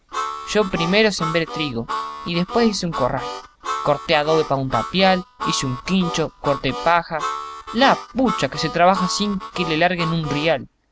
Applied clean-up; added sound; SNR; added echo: none; Harmonica; 8 dB; none.